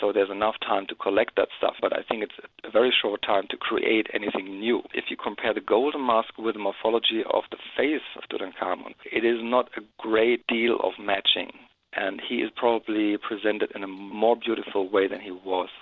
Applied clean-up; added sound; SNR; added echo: none; none; none; none.